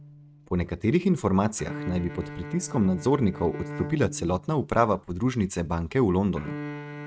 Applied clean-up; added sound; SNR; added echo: neural mask model RNNoise.